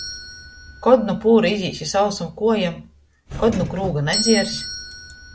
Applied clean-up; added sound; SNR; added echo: none; Doorbell; 11 dB; none.